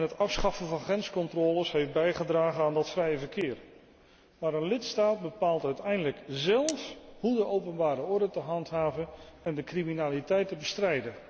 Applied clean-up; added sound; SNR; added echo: none; Cutlery, silverware; 16 dB; none.